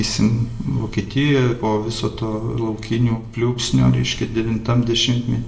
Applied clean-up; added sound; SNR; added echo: none; none; none; reverberation time 0.6 s.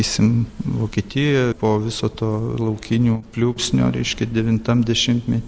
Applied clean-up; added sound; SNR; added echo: none; none; none; none.